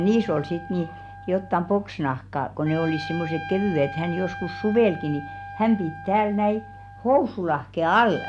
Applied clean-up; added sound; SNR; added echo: none; Trumpet; 14 dB; none.